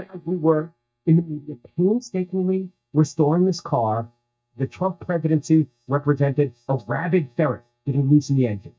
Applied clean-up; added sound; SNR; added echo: neural mask model DeepFilterNet 3.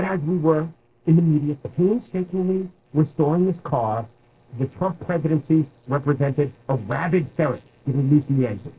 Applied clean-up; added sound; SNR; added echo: neural separator model SepFormer DNS4.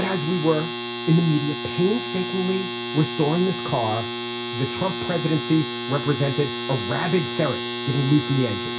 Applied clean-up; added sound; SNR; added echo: none; Domestic sounds, home sounds; 2 dB; reverberation time 0.2 s.